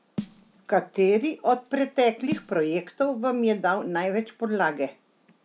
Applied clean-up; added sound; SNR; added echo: none; Snare drum; 16 dB; none.